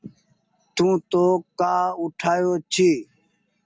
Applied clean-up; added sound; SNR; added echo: none; none; none; none.